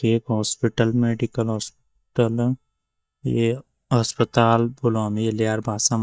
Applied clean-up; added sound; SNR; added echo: neural mask model DeepFilterNet 3.